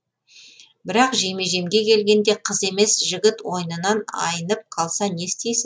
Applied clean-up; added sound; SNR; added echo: none; none; none; none.